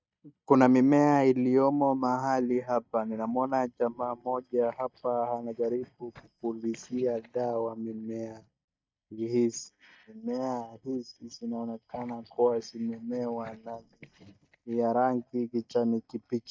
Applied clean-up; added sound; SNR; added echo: neural mask model DeepFilterNet 3.